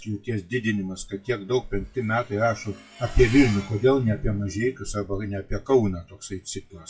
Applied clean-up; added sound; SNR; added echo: classical method WPE with log-MMSE.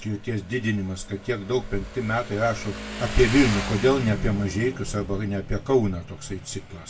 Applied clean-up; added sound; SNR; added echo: none; Motorcycle; 11 dB; reverberation time 0.2 s.